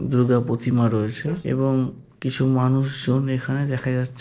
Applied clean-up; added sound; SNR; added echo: neural separator model SepFormer DNS4.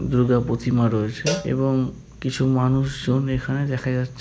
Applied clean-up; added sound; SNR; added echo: none; Cowbell; 13 dB; none.